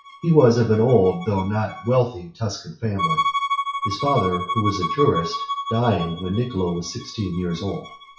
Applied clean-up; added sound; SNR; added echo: classical method WPE with log-MMSE.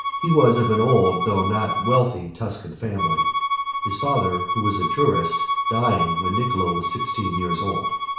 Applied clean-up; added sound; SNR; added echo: none; Bowed string instrument; 2 dB; reverberation time 0.6 s.